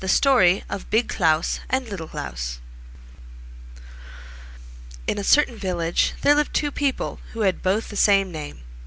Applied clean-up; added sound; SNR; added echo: none; none; none; none.